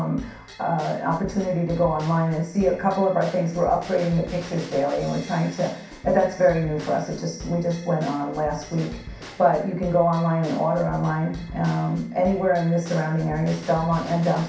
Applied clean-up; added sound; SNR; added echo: none; Bell / Drum / Drum kit; 17 dB; reverberation time 0.6 s.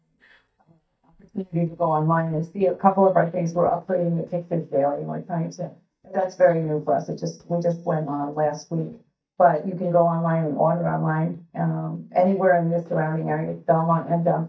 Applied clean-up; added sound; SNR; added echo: neural mask model DeepFilterNet 3.